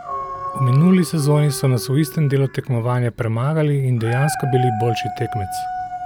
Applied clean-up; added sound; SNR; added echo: none; Dog; 10 dB; none.